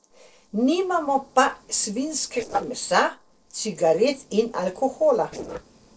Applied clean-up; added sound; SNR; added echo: neural separator model SepFormer DNS4.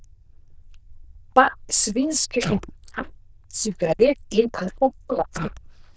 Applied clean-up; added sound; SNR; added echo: neural diffusion model UNIVERSE++.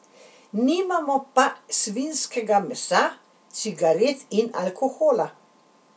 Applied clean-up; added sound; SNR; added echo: none; none; none; none.